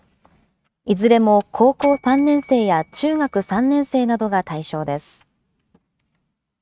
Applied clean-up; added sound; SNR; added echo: neural mask model RNNoise.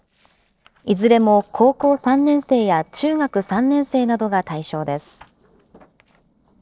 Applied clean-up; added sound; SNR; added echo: neural separator model SepFormer DNS4.